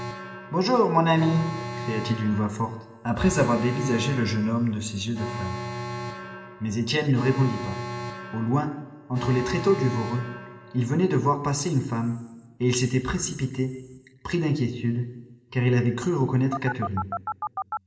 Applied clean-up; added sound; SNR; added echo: none; Alarm; 11 dB; reverberation time 1.7 s.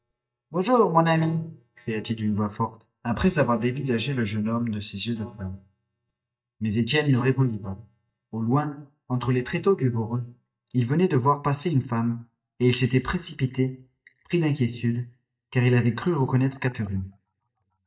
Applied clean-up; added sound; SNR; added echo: neural mask model DeepFilterNet 3.